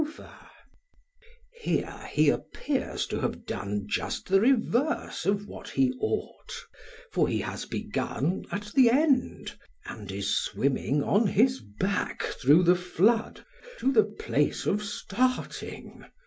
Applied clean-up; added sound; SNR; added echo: none; none; none; none.